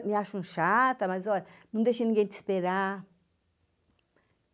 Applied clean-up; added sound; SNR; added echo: none; none; none; none.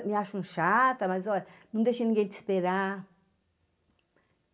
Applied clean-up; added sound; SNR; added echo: none; none; none; reverberation time 0.2 s.